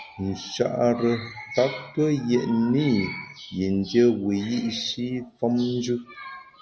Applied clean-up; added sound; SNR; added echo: none; none; none; none.